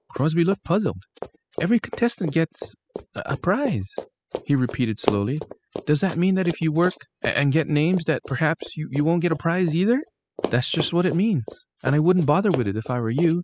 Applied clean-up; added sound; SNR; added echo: classical method spectral subtraction.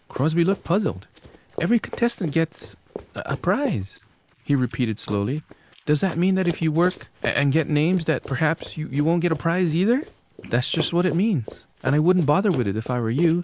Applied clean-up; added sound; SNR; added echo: neural mask model Resemble Enhance denoiser.